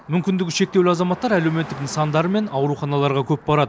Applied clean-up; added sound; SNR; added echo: none; Car passing by; 20 dB; none.